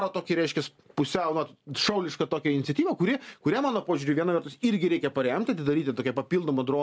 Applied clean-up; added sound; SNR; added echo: none; none; none; none.